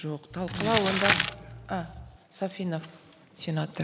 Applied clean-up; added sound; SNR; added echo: none; Crumpling, crinkling; -3 dB; none.